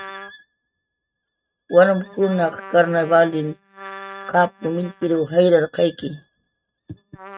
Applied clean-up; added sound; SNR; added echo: neural mask model RNNoise.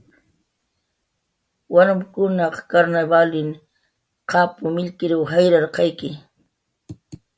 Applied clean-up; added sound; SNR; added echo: none; none; none; none.